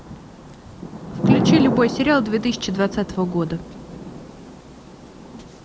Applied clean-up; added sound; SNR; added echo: none; Thunder / Rain; 2 dB; none.